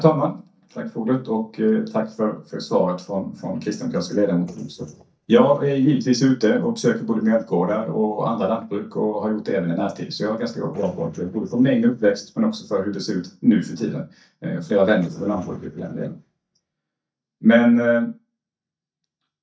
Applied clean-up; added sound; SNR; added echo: neural mask model DeepFilterNet 3.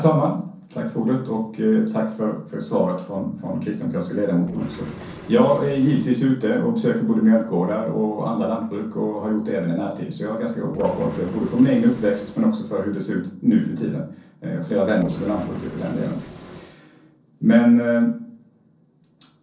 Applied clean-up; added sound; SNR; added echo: neural separator model SepFormer DNS4.